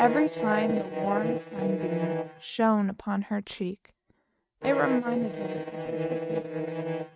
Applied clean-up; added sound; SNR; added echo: neural mask model RNNoise.